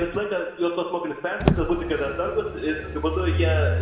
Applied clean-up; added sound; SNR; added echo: none; Motor vehicle (road); 1 dB; reverberation time 1.1 s.